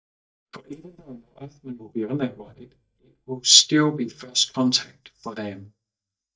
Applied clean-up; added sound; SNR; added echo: neural mask model DeepFilterNet 3.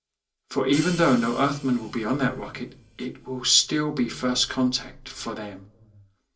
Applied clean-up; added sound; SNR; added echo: none; Hi-hat; 18 dB; reverberation time 0.3 s.